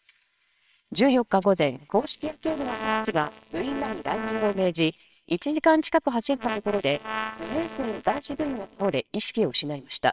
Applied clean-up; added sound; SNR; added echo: neural separator model SepFormer WHAMR!.